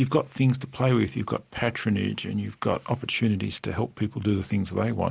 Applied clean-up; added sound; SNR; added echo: none; none; none; none.